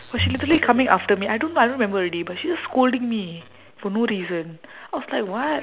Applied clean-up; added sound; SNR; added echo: none; Bowed string instrument; 13 dB; none.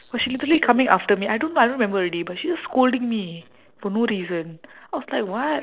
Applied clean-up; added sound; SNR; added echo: neural separator model SepFormer DNS4.